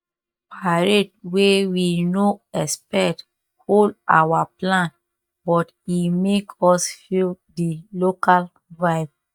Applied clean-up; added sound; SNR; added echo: neural mask model DeepFilterNet 3.